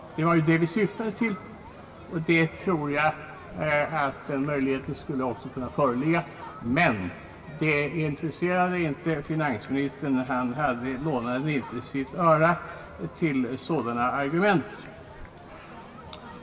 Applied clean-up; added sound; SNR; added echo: none; Crowd; 20 dB; reverberation time 2.7 s.